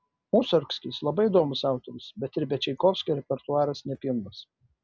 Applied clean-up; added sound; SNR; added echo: none; none; none; none.